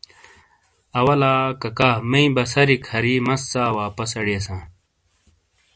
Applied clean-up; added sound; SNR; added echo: none; none; none; none.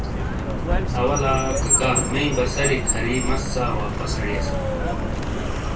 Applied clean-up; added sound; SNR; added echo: none; Car; -3 dB; reverberation time 0.2 s.